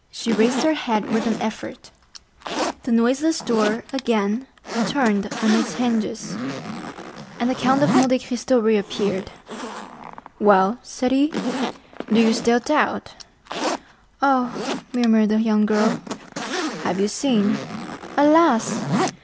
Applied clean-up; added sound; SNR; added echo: none; Zipper (clothing); 7 dB; none.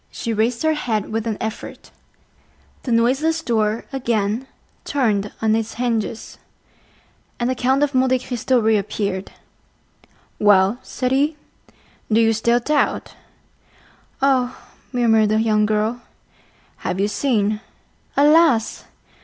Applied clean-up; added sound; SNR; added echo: none; none; none; none.